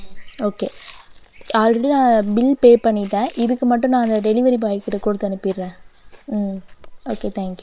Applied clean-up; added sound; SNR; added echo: neural separator model SepFormer WHAM!.